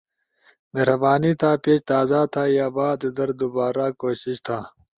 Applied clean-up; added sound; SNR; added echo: none; none; none; none.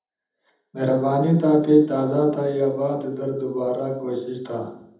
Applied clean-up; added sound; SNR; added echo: none; none; none; reverberation time 0.8 s.